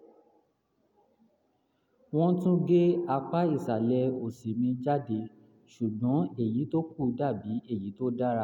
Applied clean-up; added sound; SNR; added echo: none; none; none; none.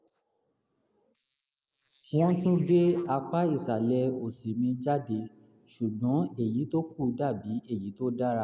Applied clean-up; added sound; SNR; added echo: neural mask model Resemble Enhance denoiser.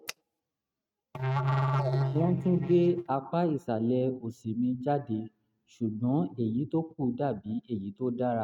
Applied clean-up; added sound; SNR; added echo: neural mask model RNNoise.